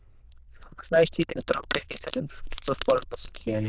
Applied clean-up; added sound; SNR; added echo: neural diffusion model UNIVERSE++.